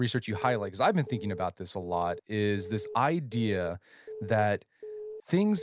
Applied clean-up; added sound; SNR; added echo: none; Alarm / Keyboard (musical); 14 dB; none.